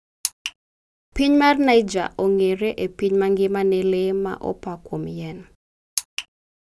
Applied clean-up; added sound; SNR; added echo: none; none; none; none.